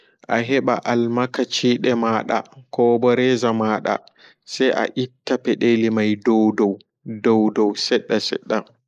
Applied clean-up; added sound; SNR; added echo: neural mask model Resemble Enhance denoiser.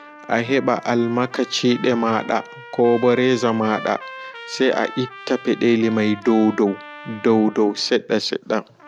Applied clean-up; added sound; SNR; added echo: none; Trumpet; 17 dB; none.